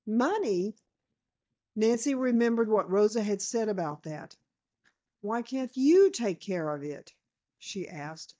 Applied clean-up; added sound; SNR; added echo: neural mask model DeepFilterNet 3.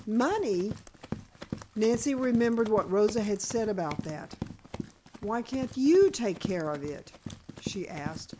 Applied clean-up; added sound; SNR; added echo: none; Run; 13 dB; none.